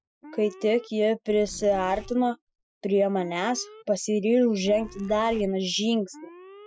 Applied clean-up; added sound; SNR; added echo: classical method Wiener filter.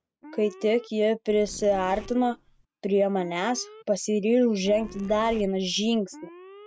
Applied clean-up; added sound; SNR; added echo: none; Zipper (clothing) + Alarm; 20 dB; none.